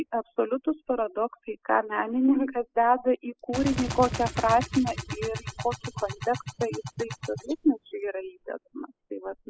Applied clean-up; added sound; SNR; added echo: classical method spectral subtraction.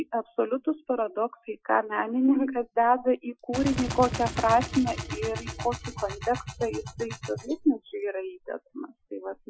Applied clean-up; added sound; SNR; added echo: classical method Wiener filter.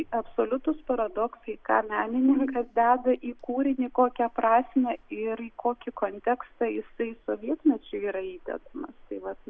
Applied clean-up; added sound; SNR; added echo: none; none; none; none.